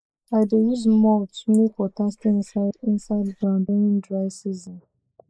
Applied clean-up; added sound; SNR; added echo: neural mask model Resemble Enhance denoiser.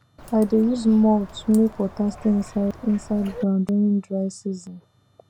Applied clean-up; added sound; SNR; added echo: none; Bird; 18 dB; none.